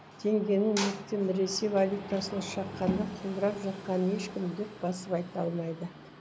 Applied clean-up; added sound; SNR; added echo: none; Train; 15 dB; none.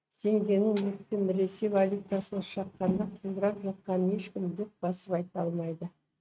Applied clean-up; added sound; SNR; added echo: neural mask model RNNoise.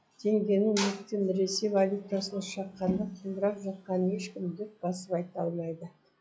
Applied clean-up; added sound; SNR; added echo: classical method log-MMSE.